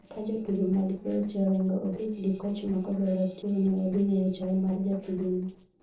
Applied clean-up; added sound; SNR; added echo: neural separator model SepFormer DNS4.